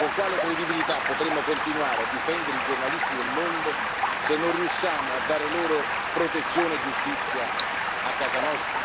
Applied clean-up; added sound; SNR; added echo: none; Stream; -2 dB; none.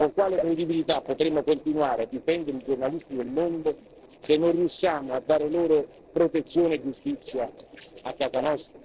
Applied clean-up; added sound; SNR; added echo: neural separator model SepFormer DNS4.